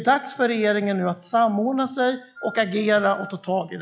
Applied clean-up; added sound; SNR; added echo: classical method log-MMSE.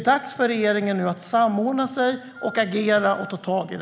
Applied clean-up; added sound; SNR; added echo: none; Wind instrument, woodwind instrument; 19 dB; none.